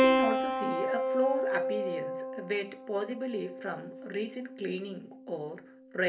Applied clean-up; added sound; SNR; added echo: none; Keyboard (musical); -3 dB; reverberation time 0.3 s.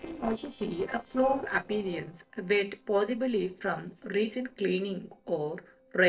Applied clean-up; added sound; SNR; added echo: neural separator model SepFormer DNS4.